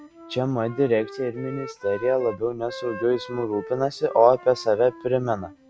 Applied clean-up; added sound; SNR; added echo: none; Wind instrument, woodwind instrument; 16 dB; none.